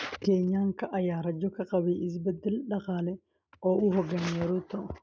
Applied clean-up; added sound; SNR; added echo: none; none; none; none.